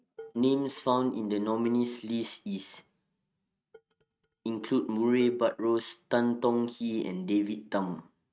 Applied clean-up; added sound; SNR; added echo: neural mask model RNNoise.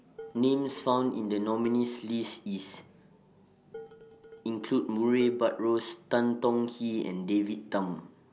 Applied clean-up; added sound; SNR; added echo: none; Dishes, pots, and pans; 20 dB; none.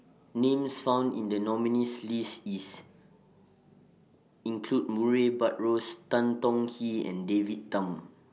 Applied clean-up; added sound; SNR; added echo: none; none; none; none.